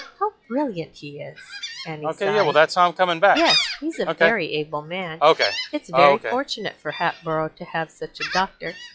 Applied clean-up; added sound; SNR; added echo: classical method log-MMSE.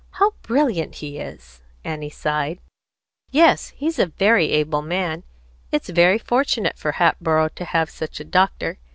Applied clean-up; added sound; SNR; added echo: none; none; none; none.